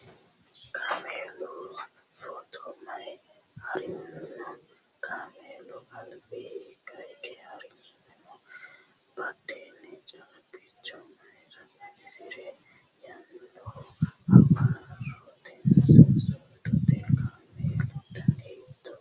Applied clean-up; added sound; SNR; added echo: none; none; none; none.